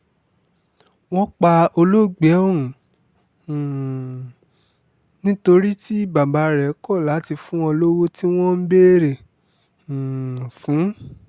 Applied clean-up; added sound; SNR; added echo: none; none; none; none.